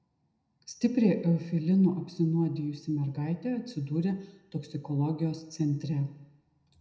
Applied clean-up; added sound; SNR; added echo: none; none; none; reverberation time 0.7 s.